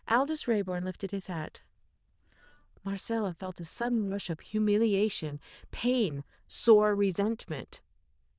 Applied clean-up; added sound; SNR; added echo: neural diffusion model UNIVERSE++.